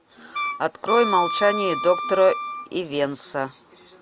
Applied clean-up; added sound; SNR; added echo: none; Wind instrument, woodwind instrument; 6 dB; none.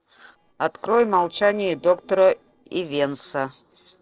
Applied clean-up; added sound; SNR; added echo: neural separator model SepFormer DNS4.